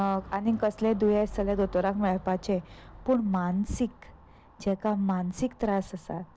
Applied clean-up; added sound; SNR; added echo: none; none; none; none.